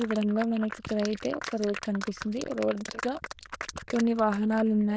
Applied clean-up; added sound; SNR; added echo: neural diffusion model UNIVERSE++.